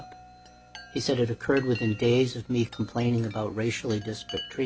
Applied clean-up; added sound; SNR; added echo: none; Chime; 18 dB; none.